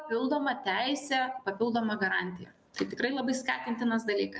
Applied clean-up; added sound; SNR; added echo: none; none; none; none.